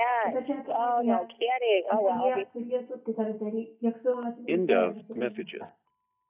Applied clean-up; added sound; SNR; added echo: neural mask model DeepFilterNet 3.